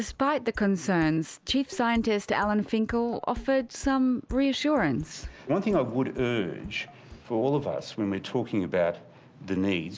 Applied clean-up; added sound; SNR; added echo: none; none; none; none.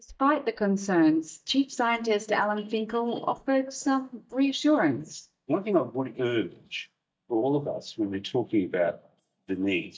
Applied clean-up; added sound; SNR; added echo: neural mask model DeepFilterNet 3.